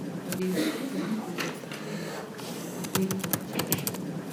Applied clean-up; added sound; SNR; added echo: none; Computer keyboard; -5 dB; none.